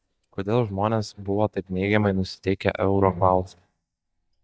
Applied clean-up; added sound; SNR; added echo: neural mask model DeepFilterNet 3.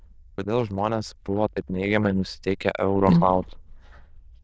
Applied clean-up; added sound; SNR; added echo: neural diffusion model UNIVERSE++.